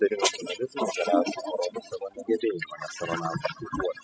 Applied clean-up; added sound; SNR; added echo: classical method spectral subtraction.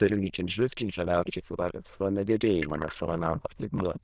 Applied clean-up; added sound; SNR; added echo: neural diffusion model UNIVERSE++.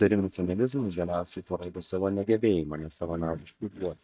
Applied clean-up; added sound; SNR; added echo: neural mask model DeepFilterNet 3.